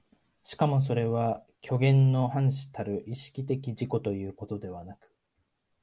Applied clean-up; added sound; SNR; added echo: none; none; none; none.